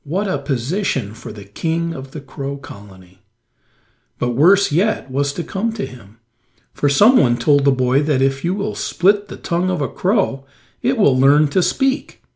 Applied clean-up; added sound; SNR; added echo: none; none; none; none.